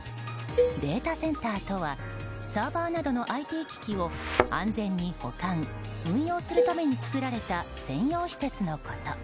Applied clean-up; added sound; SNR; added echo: none; Cowbell + Thump, thud; 1 dB; none.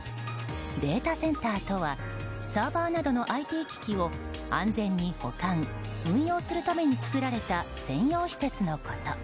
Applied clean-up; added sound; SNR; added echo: none; none; none; none.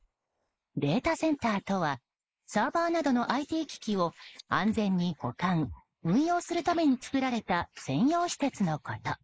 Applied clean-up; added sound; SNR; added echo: neural mask model Resemble Enhance denoiser.